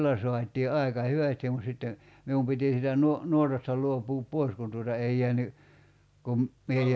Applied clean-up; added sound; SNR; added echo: none; none; none; none.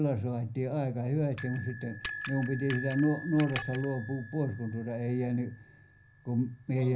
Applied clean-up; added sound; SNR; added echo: none; Bell; 0 dB; reverberation time 0.5 s.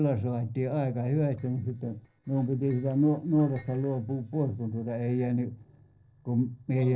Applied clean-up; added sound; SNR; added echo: neural separator model SepFormer DNS4.